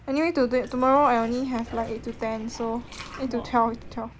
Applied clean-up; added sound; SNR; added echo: none; Liquid; 17 dB; none.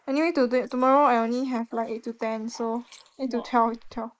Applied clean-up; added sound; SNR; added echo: neural mask model Resemble Enhance denoiser.